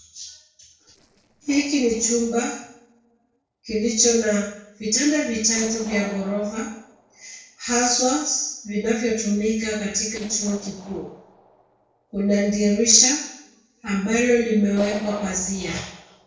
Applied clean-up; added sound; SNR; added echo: neural separator model SepFormer DNS4.